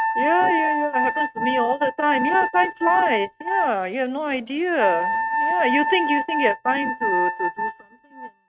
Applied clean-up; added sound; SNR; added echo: neural mask model RNNoise.